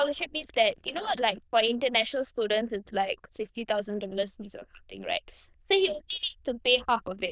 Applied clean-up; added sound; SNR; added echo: neural diffusion model UNIVERSE++.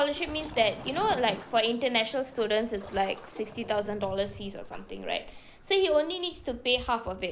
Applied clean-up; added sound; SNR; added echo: none; Waves, surf; 16 dB; none.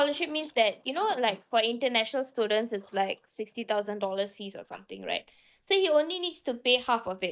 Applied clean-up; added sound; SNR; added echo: neural mask model DeepFilterNet 3.